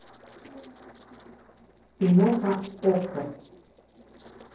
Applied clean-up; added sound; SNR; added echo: neural separator model SepFormer DNS4.